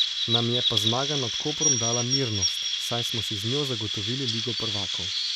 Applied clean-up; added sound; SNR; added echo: none; Chirp, tweet; -4 dB; none.